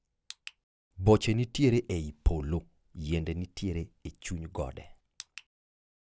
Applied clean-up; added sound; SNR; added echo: none; none; none; none.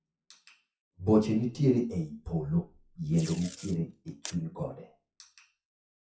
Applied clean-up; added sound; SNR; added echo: classical method WPE with log-MMSE.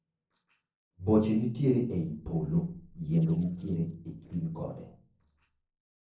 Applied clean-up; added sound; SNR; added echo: neural separator model SepFormer DNS4.